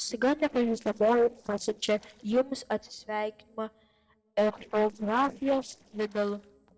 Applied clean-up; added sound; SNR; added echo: neural separator model SepFormer DNS4.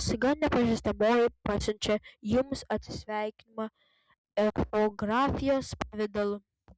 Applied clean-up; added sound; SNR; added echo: none; none; none; none.